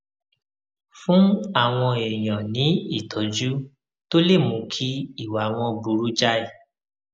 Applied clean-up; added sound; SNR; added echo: none; none; none; none.